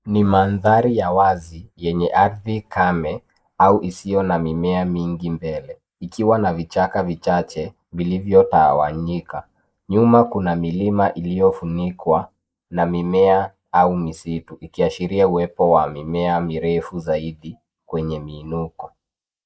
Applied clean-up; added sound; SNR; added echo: neural mask model Resemble Enhance denoiser.